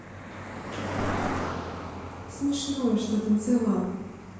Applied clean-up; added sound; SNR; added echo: none; Cricket; 6 dB; reverberation time 1.0 s.